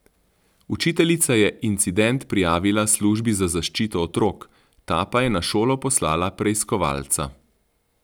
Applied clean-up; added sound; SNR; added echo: none; none; none; none.